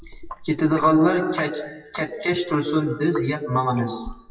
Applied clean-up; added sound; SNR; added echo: classical method WPE with log-MMSE.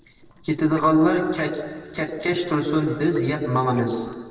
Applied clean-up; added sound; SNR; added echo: neural separator model SepFormer DNS4.